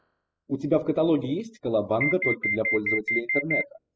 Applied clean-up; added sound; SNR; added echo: classical method spectral subtraction.